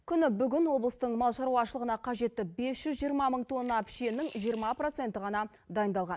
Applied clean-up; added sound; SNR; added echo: none; Coin (dropping) / Glass; 20 dB; none.